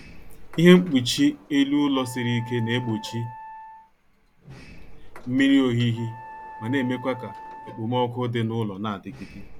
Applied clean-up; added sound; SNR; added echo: none; Wind instrument, woodwind instrument + Sliding door; 17 dB; none.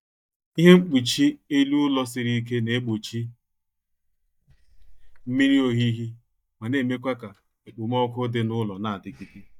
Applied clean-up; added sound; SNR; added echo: neural mask model DeepFilterNet 3.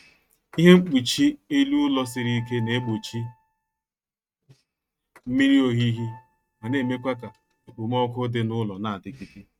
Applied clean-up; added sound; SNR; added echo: neural mask model RNNoise.